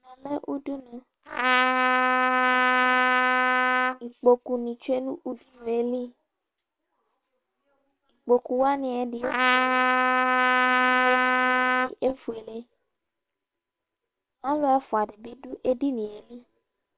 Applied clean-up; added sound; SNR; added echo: neural separator model SepFormer WHAM!.